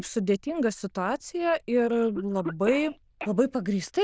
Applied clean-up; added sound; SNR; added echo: neural diffusion model UNIVERSE++.